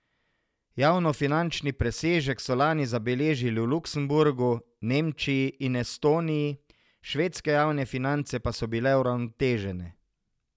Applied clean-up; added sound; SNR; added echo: none; none; none; none.